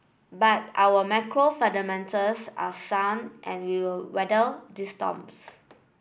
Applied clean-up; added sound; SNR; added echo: none; none; none; none.